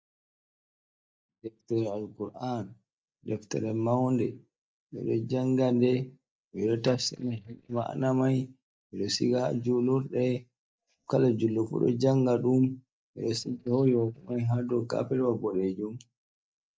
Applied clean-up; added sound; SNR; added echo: neural mask model DeepFilterNet 3.